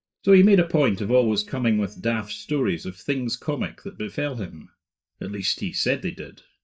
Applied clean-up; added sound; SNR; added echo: neural mask model DeepFilterNet 3.